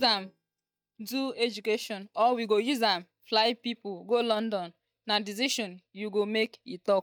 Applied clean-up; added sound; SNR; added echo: neural mask model DeepFilterNet 3.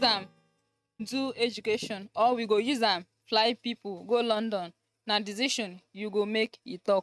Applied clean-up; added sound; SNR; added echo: neural mask model RNNoise.